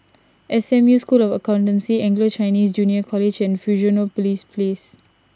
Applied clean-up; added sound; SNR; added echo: none; none; none; none.